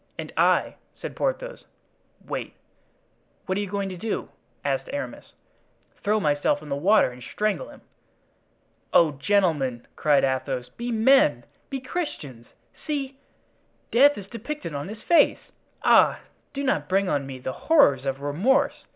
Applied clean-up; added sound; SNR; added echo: none; none; none; none.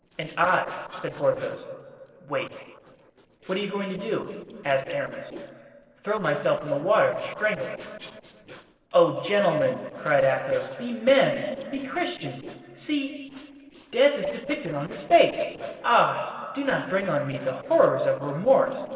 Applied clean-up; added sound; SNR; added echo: neural separator model SepFormer DNS4.